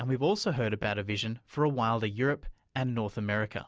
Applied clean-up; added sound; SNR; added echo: none; none; none; none.